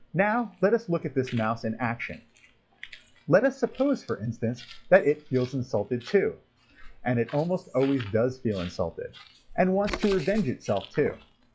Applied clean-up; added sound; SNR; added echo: classical method log-MMSE.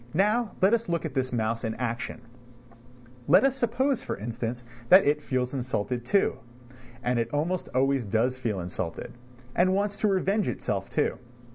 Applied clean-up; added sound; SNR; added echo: none; none; none; none.